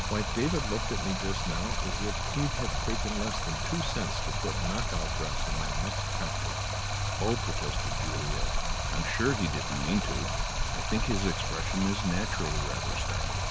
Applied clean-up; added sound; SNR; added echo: none; Stream; -4 dB; none.